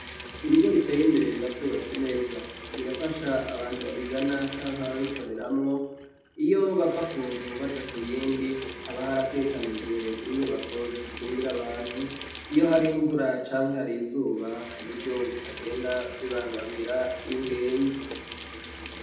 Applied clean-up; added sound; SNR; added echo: none; Sink (filling or washing) / Water tap, faucet; 10 dB; reverberation time 0.8 s.